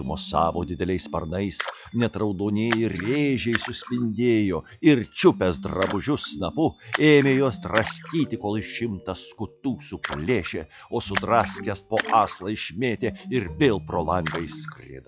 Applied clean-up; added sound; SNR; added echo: classical method log-MMSE.